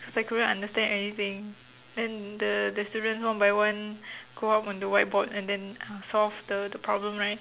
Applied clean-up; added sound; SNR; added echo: none; none; none; none.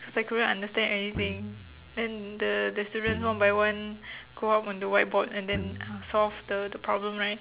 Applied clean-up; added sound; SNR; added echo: none; Guitar; 12 dB; none.